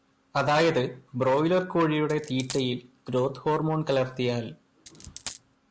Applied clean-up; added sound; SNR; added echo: none; Coin (dropping); 16 dB; none.